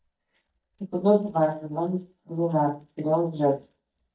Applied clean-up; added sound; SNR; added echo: neural mask model DeepFilterNet 3.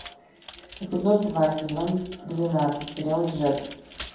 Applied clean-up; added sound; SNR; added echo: none; Computer keyboard; 18 dB; reverberation time 1.2 s.